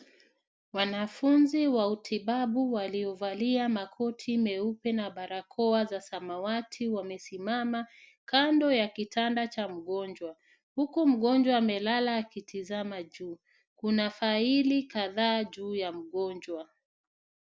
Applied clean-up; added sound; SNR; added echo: none; none; none; none.